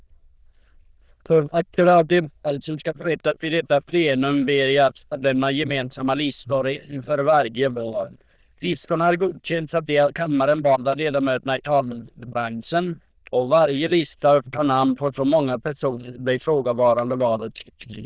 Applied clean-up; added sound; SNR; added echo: neural diffusion model UNIVERSE++.